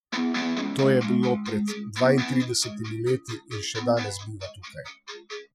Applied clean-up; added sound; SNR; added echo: classical method Wiener filter.